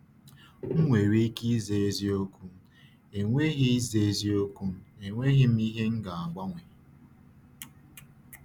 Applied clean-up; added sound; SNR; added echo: none; none; none; none.